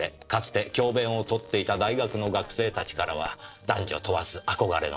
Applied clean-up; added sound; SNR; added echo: neural separator model SepFormer DNS4.